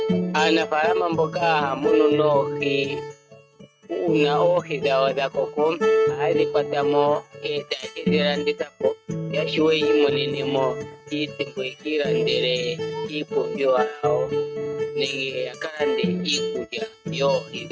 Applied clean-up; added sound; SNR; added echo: neural mask model RNNoise.